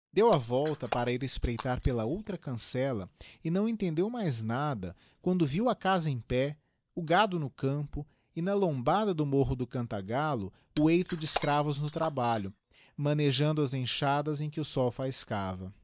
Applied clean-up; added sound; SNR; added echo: neural mask model DeepFilterNet 3.